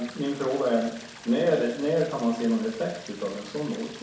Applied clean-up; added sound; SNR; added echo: none; Stream; 18 dB; reverberation time 0.6 s.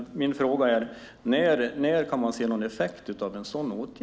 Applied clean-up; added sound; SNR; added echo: none; none; none; none.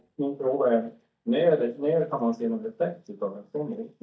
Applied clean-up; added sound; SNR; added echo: neural mask model DeepFilterNet 3.